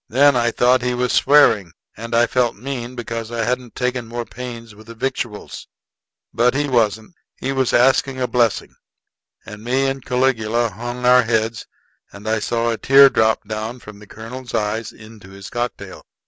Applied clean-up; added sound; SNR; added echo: none; none; none; none.